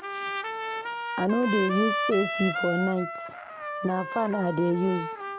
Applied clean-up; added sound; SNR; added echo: none; Trumpet + Cricket; 4 dB; none.